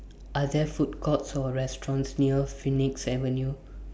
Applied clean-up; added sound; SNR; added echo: none; none; none; none.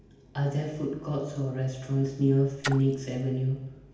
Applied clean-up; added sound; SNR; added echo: none; Splash, splatter; 12 dB; reverberation time 0.8 s.